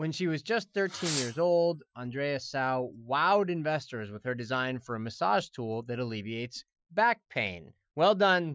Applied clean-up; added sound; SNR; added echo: classical method Wiener filter.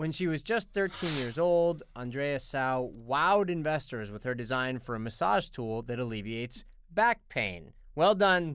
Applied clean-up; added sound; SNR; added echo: none; Fireworks; 13 dB; none.